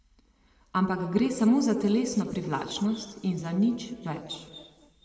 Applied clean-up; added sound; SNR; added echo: none; none; none; reverberation time 1.8 s.